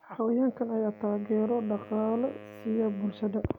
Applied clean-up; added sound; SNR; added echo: none; Wind instrument, woodwind instrument; 19 dB; none.